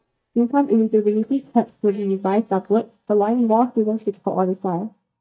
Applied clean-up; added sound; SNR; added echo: neural mask model DeepFilterNet 3.